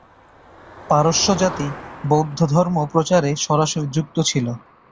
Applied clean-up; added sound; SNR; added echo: none; Motor vehicle (road); 17 dB; none.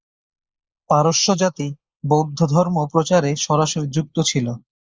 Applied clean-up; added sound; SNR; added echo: neural mask model Resemble Enhance denoiser.